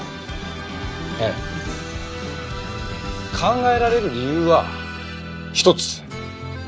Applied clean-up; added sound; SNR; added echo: none; none; none; none.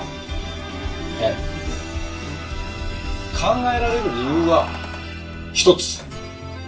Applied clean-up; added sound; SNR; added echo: none; Keys jangling; 17 dB; reverberation time 0.2 s.